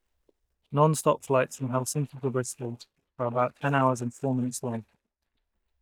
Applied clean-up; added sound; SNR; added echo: neural mask model DeepFilterNet 3.